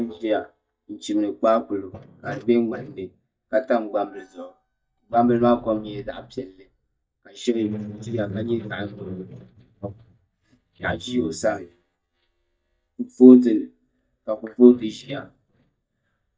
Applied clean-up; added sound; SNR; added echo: neural mask model DeepFilterNet 3.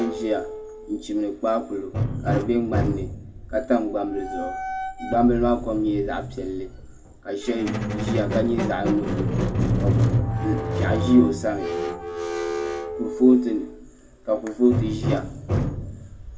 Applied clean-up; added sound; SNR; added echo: none; Squeak; 2 dB; reverberation time 0.2 s.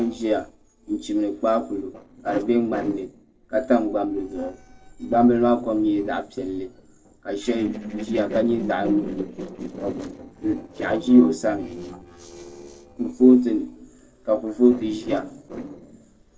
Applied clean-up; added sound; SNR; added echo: neural separator model SepFormer DNS4.